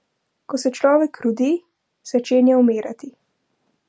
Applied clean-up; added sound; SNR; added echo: none; none; none; none.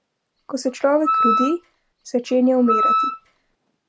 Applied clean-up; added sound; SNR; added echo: none; Wind instrument, woodwind instrument; 1 dB; none.